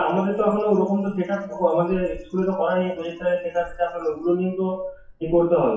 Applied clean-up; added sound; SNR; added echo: classical method WPE with log-MMSE.